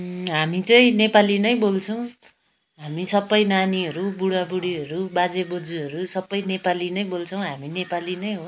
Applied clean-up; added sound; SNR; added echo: none; none; none; none.